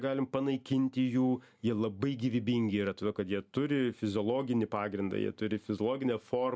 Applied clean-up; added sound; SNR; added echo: none; none; none; none.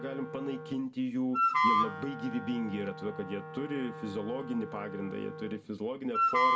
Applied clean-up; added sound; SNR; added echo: none; Wind instrument, woodwind instrument; -2 dB; reverberation time 1.0 s.